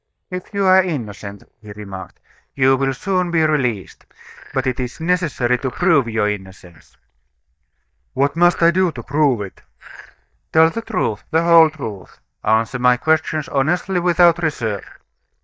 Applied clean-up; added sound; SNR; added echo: neural mask model DeepFilterNet 3.